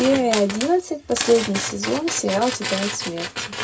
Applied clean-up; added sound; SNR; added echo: none; Tools; 7 dB; reverberation time 0.2 s.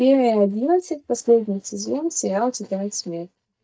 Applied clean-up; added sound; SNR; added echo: neural mask model DeepFilterNet 3.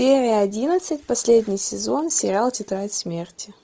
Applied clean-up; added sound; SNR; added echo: none; none; none; none.